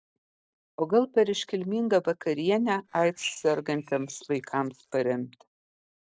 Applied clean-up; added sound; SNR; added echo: neural separator model SepFormer DNS4.